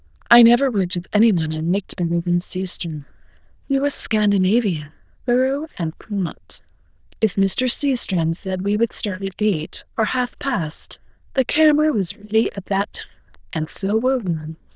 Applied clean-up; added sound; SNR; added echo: neural diffusion model UNIVERSE++.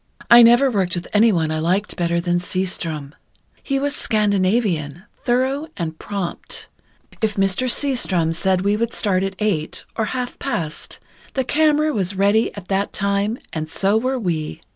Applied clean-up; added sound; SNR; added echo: none; none; none; none.